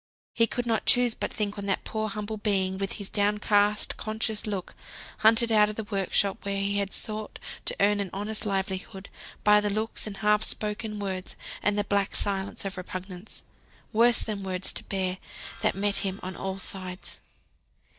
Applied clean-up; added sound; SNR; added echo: neural mask model DeepFilterNet 3.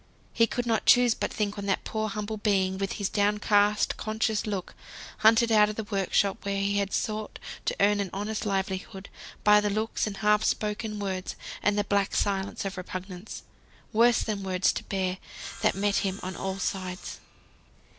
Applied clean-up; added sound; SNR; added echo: none; Sawing; 17 dB; none.